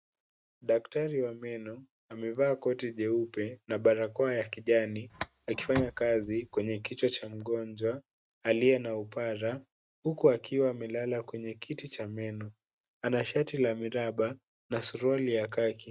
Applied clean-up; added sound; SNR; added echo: neural mask model RNNoise.